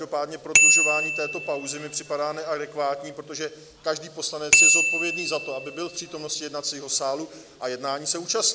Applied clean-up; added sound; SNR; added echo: none; Bicycle bell; -4 dB; none.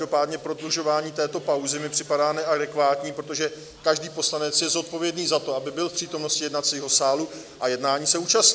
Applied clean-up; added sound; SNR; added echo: none; none; none; none.